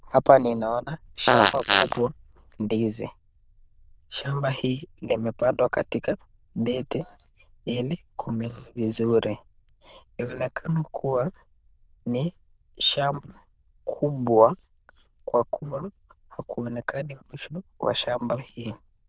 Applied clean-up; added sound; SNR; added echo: neural diffusion model UNIVERSE++.